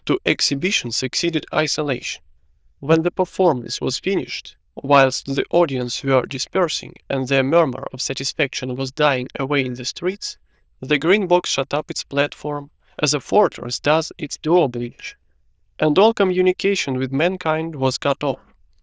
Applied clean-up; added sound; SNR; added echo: neural diffusion model UNIVERSE++.